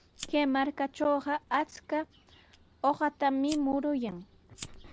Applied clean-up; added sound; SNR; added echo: none; Bird vocalization, bird call, bird song + Fire; 20 dB; none.